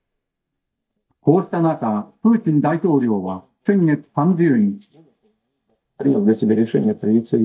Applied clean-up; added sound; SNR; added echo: neural mask model DeepFilterNet 3.